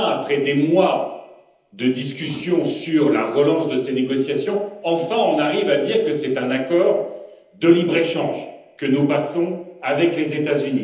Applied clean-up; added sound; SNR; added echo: none; none; none; reverberation time 0.9 s.